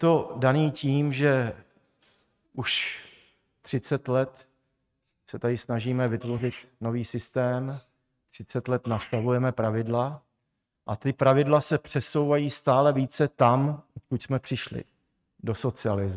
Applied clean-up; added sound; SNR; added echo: neural mask model RNNoise.